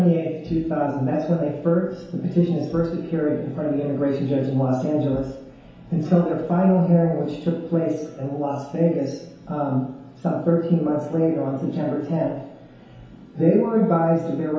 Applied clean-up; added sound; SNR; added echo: none; none; none; reverberation time 0.8 s.